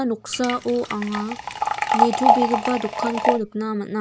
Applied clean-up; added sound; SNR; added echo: none; Liquid; -2 dB; none.